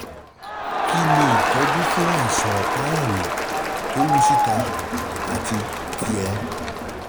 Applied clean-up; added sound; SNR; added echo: none; Crowd; -5 dB; none.